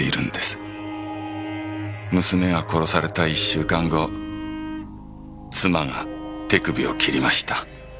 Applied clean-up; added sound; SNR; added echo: none; Bowed string instrument; 11 dB; none.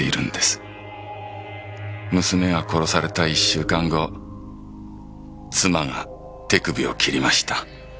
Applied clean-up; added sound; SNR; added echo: none; none; none; none.